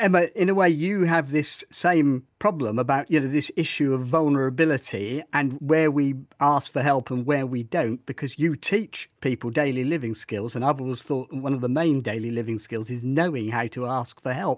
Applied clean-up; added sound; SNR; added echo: none; none; none; none.